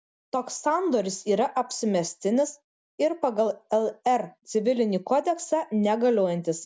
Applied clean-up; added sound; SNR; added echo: none; none; none; none.